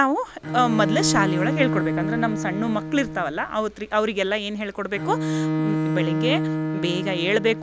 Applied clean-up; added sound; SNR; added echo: none; Bowed string instrument; 2 dB; none.